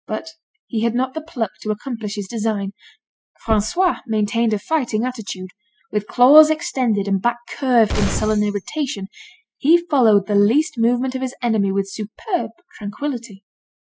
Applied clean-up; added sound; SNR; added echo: classical method spectral subtraction.